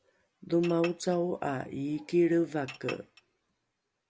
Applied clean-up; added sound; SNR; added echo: none; Chink, clink; 16 dB; none.